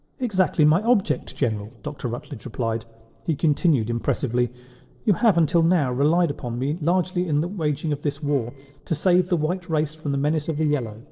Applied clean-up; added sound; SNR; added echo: neural separator model SepFormer DNS4.